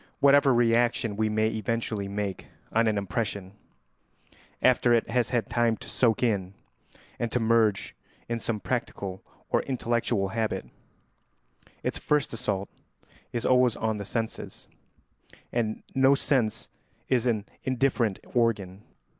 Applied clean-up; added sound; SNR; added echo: none; none; none; none.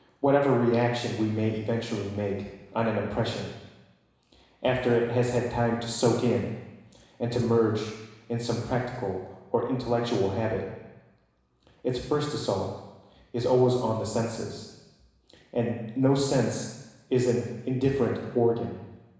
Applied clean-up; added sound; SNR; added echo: none; none; none; reverberation time 1.0 s.